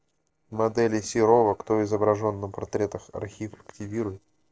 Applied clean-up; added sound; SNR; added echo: neural separator model SepFormer DNS4.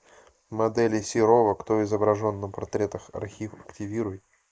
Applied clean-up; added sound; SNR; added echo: neural mask model Resemble Enhance denoiser.